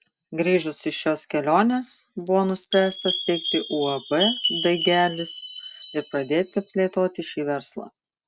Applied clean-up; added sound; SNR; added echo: none; Chime; 9 dB; none.